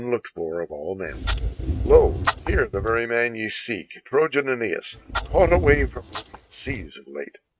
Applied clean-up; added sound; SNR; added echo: neural mask model RNNoise.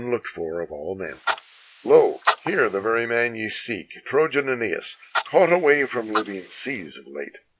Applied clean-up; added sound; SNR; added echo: neural mask model Resemble Enhance denoiser.